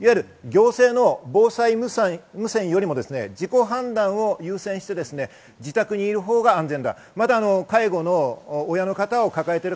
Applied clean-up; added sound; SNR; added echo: none; none; none; none.